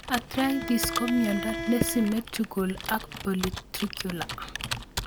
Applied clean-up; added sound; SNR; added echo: none; Bowed string instrument + Computer keyboard; 7 dB; none.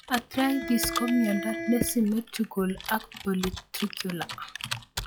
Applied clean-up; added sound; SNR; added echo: classical method log-MMSE.